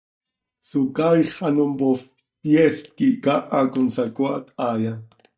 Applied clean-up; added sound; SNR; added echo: neural mask model DeepFilterNet 3.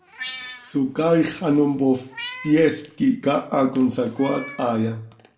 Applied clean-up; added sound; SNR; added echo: none; Meow; 17 dB; reverberation time 0.4 s.